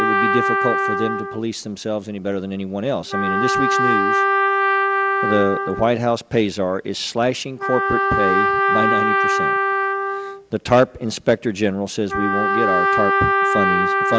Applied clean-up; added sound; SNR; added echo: none; Trumpet; -2 dB; none.